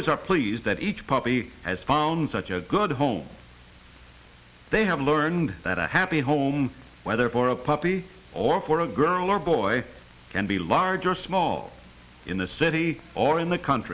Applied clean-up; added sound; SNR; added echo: none; none; none; none.